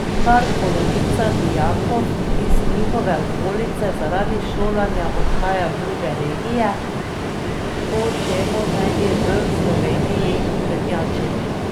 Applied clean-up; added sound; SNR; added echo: none; Ocean; -5 dB; none.